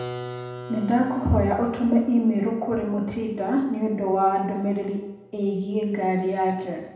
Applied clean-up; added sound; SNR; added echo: none; Keyboard (musical); 17 dB; reverberation time 0.8 s.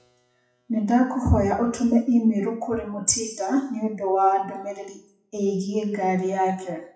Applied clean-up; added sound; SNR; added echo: classical method WPE with log-MMSE.